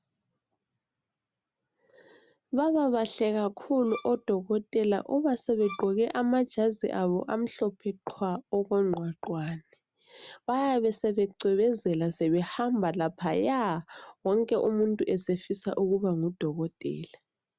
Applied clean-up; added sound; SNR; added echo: none; Bowed string instrument; 17 dB; none.